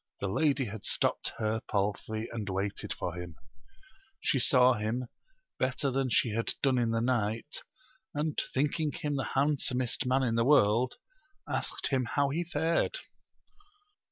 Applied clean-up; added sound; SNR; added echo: none; none; none; none.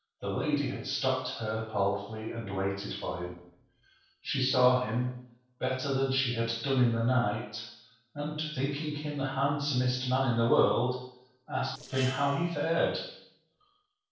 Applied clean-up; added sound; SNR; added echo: neural separator model SepFormer DNS4.